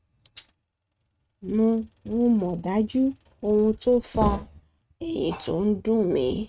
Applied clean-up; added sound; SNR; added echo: neural mask model RNNoise.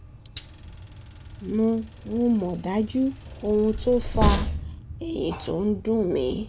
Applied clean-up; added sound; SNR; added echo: none; Train; 5 dB; none.